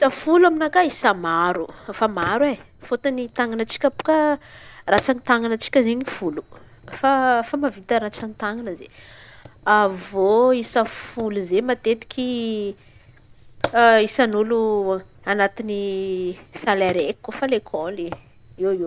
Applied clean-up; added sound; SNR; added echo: none; Fire; 19 dB; none.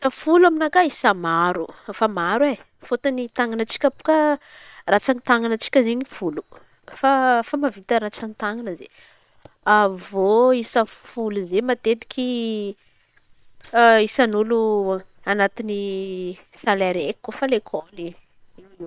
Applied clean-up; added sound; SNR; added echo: neural separator model SepFormer WHAM!.